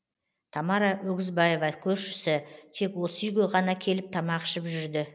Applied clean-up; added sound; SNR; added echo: none; none; none; none.